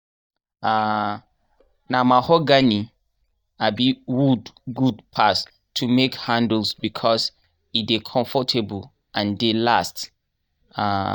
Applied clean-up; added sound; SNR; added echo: neural mask model DeepFilterNet 3.